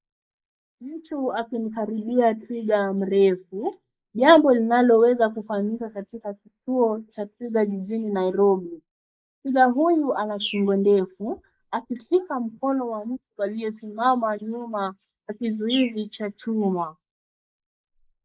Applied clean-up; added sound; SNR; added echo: neural mask model Resemble Enhance denoiser.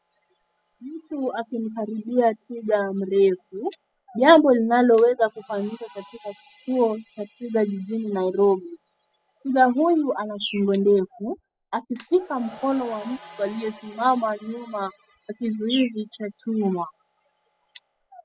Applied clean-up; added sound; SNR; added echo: classical method spectral subtraction.